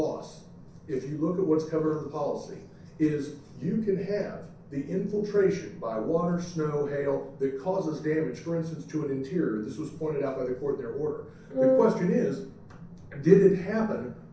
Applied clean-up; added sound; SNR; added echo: none; Wind instrument, woodwind instrument; -3 dB; reverberation time 0.6 s.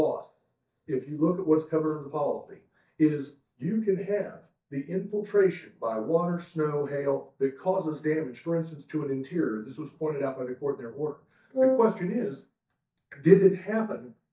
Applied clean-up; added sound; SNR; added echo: neural mask model DeepFilterNet 3.